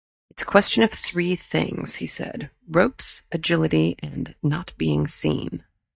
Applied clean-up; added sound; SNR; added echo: neural mask model DeepFilterNet 3.